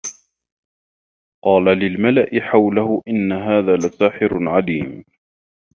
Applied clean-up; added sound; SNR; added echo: neural mask model RNNoise.